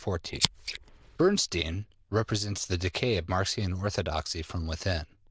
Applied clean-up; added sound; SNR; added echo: neural diffusion model UNIVERSE++.